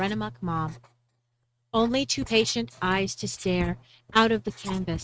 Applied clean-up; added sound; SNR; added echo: neural mask model RNNoise.